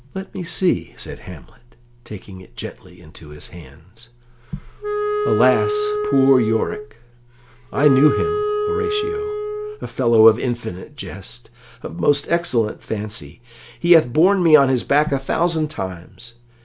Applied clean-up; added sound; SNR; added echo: none; Wind instrument, woodwind instrument; 2 dB; none.